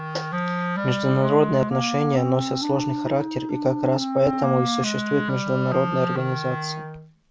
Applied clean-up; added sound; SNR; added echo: none; Wind instrument, woodwind instrument; 3 dB; none.